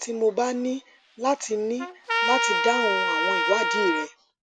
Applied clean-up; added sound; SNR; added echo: none; Trumpet; 0 dB; none.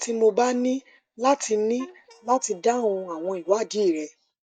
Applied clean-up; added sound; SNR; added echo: neural mask model DeepFilterNet 3.